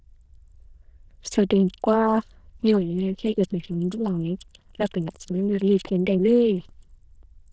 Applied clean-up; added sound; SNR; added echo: neural diffusion model UNIVERSE++.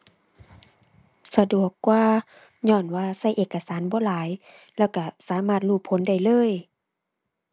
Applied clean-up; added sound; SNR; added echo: none; none; none; none.